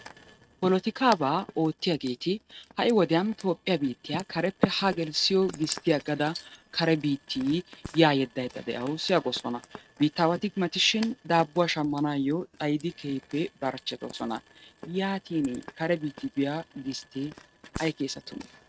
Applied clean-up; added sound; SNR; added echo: neural mask model RNNoise.